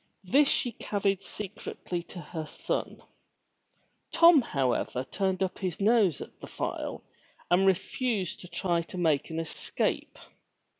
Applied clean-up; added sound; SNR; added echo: none; none; none; none.